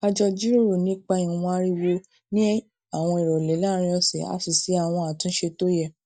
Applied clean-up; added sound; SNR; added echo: neural mask model DeepFilterNet 3.